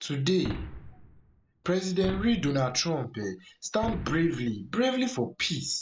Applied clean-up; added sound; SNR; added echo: none; Boom; 12 dB; none.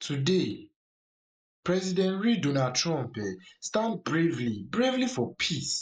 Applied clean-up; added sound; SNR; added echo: neural mask model Resemble Enhance denoiser.